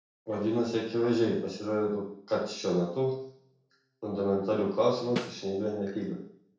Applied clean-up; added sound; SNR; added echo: none; Snare drum; 10 dB; reverberation time 0.6 s.